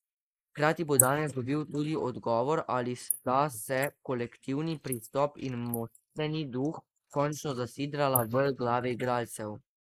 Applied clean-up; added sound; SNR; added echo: neural mask model Resemble Enhance denoiser.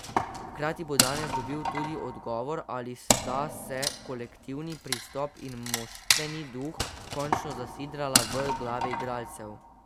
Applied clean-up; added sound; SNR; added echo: none; Wood; -3 dB; none.